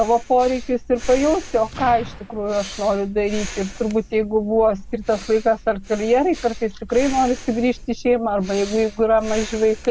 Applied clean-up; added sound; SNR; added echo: none; Breathing + Explosion; 14 dB; none.